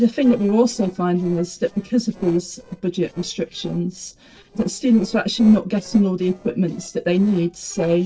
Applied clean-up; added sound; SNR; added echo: neural separator model SepFormer DNS4.